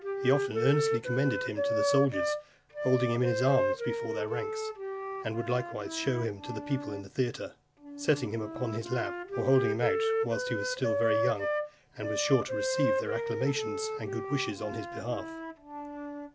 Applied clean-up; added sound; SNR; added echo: none; Wind instrument, woodwind instrument; 1 dB; none.